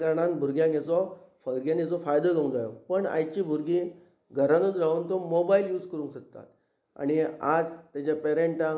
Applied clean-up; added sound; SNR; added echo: none; none; none; none.